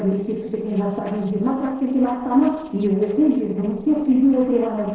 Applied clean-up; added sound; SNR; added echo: neural separator model SepFormer DNS4.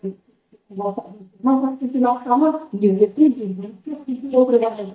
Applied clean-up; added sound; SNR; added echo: neural mask model DeepFilterNet 3.